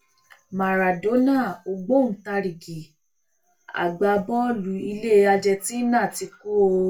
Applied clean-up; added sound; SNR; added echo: none; none; none; reverberation time 0.2 s.